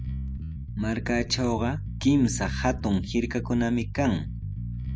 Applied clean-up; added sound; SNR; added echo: none; Bass guitar; 6 dB; none.